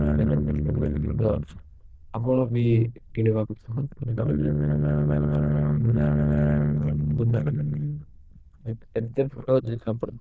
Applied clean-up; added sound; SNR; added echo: neural diffusion model UNIVERSE++.